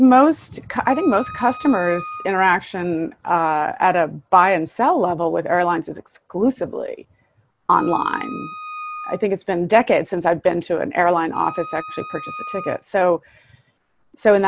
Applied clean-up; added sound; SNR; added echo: none; Wind instrument, woodwind instrument; 15 dB; none.